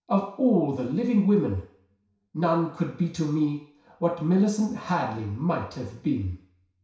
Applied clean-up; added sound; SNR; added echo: none; none; none; reverberation time 0.6 s.